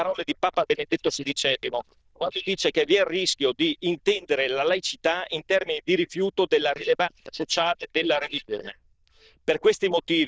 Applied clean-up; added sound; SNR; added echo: neural diffusion model UNIVERSE++.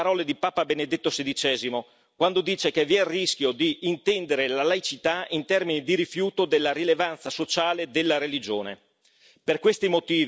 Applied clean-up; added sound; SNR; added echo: none; none; none; none.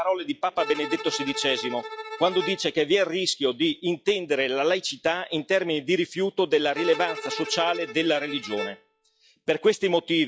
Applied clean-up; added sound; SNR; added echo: classical method log-MMSE.